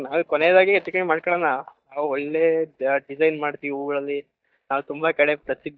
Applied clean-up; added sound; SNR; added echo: neural mask model DeepFilterNet 3.